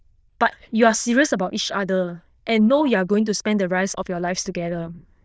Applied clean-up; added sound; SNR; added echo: neural diffusion model UNIVERSE++.